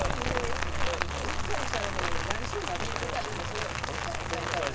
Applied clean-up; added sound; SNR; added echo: none; Rain; -4 dB; reverberation time 0.4 s.